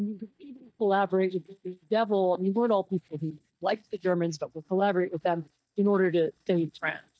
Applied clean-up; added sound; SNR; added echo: neural mask model DeepFilterNet 3.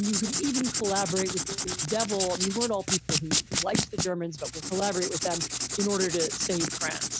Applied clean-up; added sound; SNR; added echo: none; Writing; 0 dB; none.